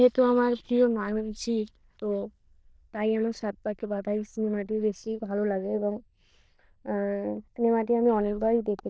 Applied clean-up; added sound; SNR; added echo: neural diffusion model UNIVERSE++.